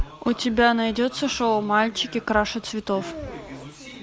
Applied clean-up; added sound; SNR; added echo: none; none; none; none.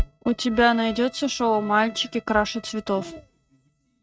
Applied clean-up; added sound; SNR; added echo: neural mask model RNNoise.